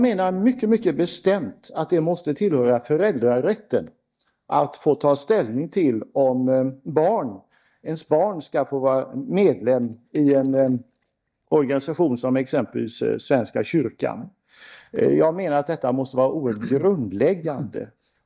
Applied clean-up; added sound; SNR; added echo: neural mask model DeepFilterNet 3.